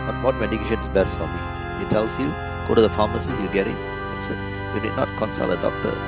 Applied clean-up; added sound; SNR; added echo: none; Organ; 4 dB; none.